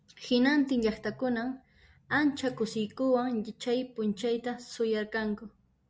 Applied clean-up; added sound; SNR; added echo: none; none; none; none.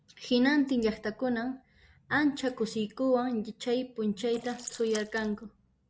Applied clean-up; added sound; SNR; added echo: neural mask model Resemble Enhance denoiser.